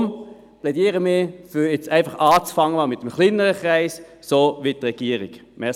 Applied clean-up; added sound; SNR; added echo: none; none; none; none.